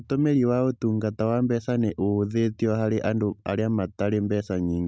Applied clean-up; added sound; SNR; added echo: none; none; none; none.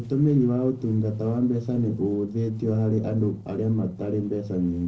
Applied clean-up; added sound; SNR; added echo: neural separator model SepFormer DNS4.